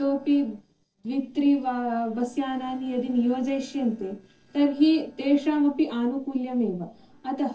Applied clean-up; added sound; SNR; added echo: neural separator model SepFormer DNS4.